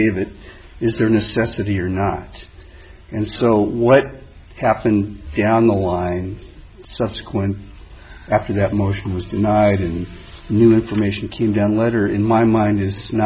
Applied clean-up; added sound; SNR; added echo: none; none; none; none.